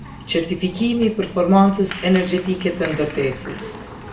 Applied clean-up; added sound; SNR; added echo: none; Applause; 15 dB; reverberation time 0.4 s.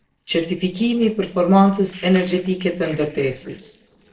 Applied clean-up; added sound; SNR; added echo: neural separator model SepFormer DNS4.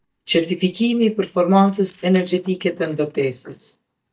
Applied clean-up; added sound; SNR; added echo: neural mask model DeepFilterNet 3.